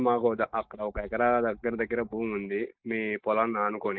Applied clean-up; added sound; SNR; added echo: neural mask model DeepFilterNet 3.